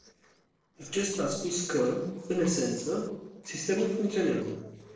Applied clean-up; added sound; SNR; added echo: neural separator model SepFormer DNS4.